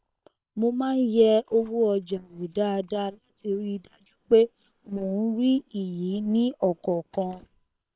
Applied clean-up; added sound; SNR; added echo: neural separator model SepFormer WHAM!.